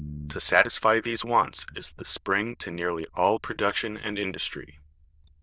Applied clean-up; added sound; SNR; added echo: neural diffusion model UNIVERSE++.